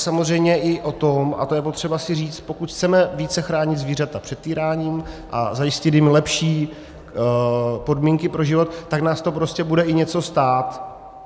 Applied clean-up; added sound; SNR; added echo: none; none; none; none.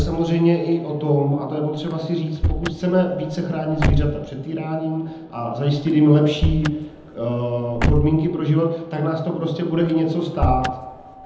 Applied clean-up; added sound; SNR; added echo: none; Slam / Car; 6 dB; reverberation time 0.8 s.